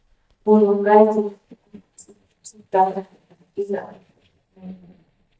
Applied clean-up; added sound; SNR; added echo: neural mask model DeepFilterNet 3.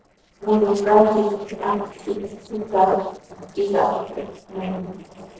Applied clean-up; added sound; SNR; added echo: neural separator model SepFormer DNS4.